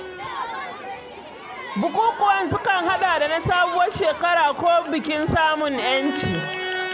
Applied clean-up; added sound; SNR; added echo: none; Crowd; 9 dB; none.